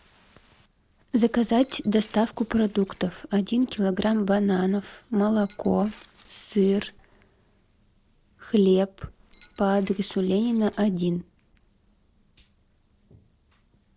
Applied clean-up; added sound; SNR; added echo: neural separator model SepFormer DNS4.